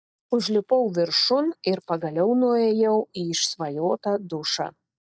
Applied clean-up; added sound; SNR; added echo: neural mask model DeepFilterNet 3.